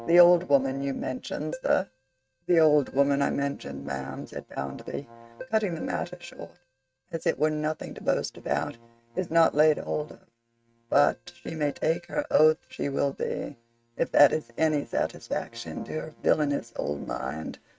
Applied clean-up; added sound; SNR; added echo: neural mask model RNNoise.